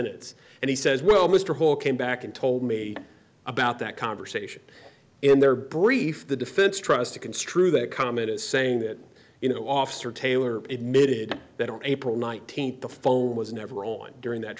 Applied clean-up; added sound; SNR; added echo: none; none; none; none.